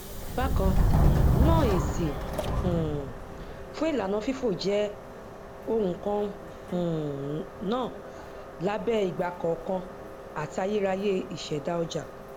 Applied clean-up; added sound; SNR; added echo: none; Subway, metro, underground; -1 dB; none.